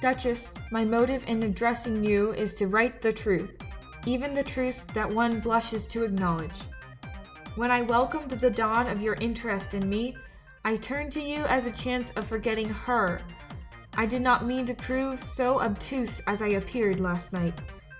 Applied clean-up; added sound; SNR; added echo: none; Drum kit; 14 dB; none.